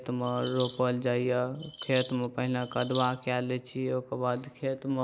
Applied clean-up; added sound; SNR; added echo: none; Bird vocalization, bird call, bird song; 6 dB; none.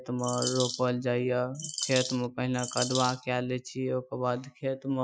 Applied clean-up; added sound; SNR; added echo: classical method Wiener filter.